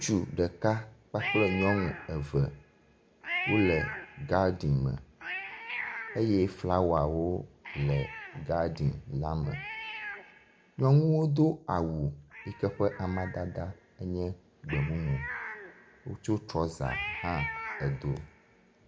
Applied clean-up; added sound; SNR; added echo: none; Cat; 10 dB; none.